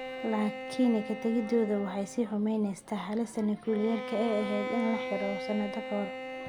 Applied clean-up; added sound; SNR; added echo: none; Bowed string instrument; 8 dB; none.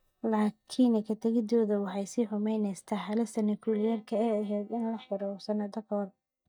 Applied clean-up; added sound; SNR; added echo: neural mask model DeepFilterNet 3.